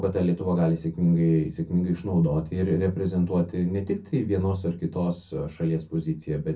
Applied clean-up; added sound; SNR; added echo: none; none; none; reverberation time 0.3 s.